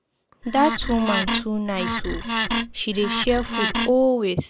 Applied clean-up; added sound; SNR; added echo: none; Wood; 3 dB; none.